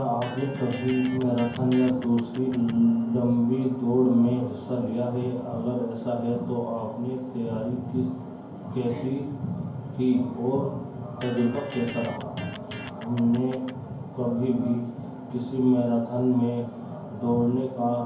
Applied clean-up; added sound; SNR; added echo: none; Electric guitar; 17 dB; reverberation time 0.9 s.